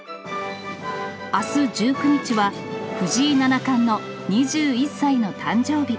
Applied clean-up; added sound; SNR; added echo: none; none; none; none.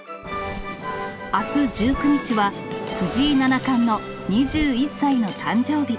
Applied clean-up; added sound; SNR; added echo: none; Coin (dropping) + Zipper (clothing); 15 dB; none.